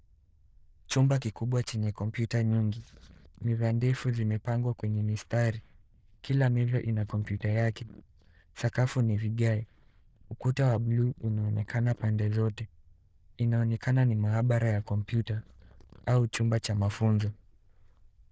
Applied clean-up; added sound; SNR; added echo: neural diffusion model UNIVERSE++.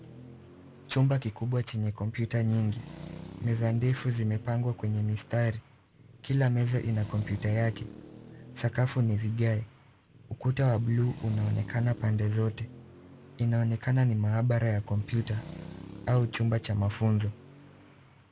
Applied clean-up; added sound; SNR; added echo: none; Traffic noise, roadway noise; 17 dB; none.